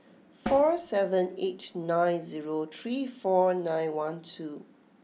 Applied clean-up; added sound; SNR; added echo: none; Snare drum; 14 dB; none.